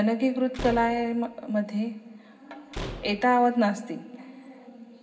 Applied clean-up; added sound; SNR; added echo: none; Slam; 14 dB; reverberation time 0.4 s.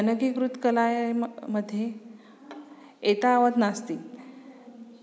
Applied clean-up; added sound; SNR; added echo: none; none; none; none.